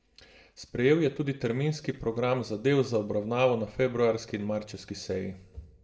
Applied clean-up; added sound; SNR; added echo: none; none; none; reverberation time 0.6 s.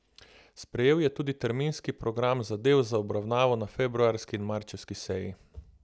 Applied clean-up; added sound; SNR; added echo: none; none; none; none.